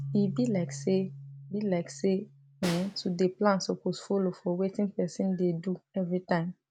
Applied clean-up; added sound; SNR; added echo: none; Keyboard (musical) + Snare drum; 14 dB; none.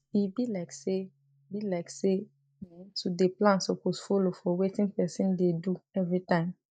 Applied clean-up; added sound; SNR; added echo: neural mask model DeepFilterNet 3.